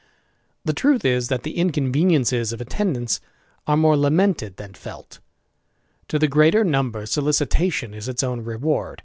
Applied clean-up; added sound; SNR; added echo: none; none; none; none.